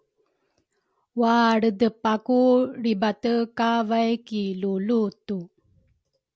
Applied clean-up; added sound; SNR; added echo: none; none; none; none.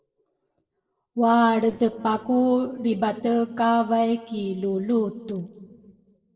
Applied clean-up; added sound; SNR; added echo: neural separator model SepFormer DNS4.